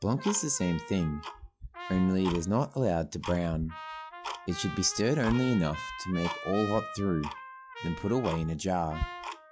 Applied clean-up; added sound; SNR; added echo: classical method log-MMSE.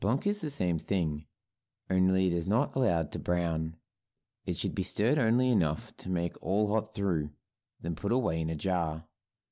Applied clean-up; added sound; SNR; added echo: none; none; none; none.